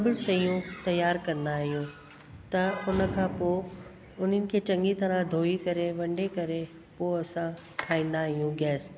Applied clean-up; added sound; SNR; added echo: none; none; none; none.